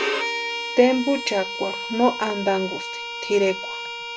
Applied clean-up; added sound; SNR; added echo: none; Bowed string instrument; 6 dB; none.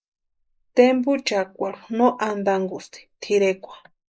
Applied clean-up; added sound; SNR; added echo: neural mask model Resemble Enhance denoiser.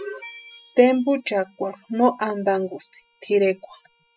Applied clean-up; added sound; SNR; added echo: classical method spectral subtraction.